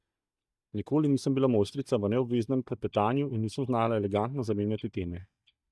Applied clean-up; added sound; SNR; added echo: neural mask model DeepFilterNet 3.